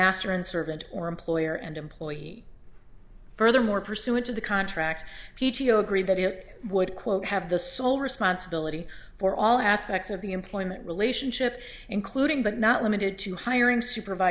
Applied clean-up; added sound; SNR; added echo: none; none; none; none.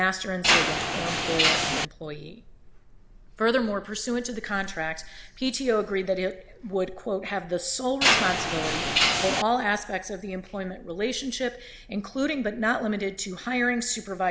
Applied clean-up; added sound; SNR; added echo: none; Mechanisms; -1 dB; none.